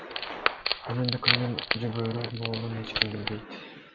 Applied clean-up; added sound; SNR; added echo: none; Wood; -1 dB; none.